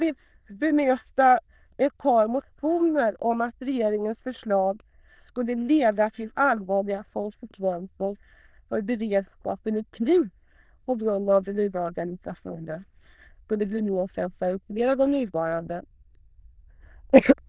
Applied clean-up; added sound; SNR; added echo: neural diffusion model UNIVERSE++.